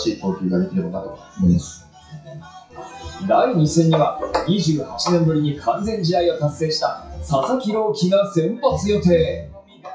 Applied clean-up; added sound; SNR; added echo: classical method WPE with log-MMSE.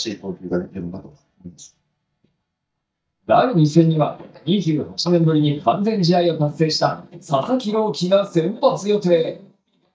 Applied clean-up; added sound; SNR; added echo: neural mask model DeepFilterNet 3.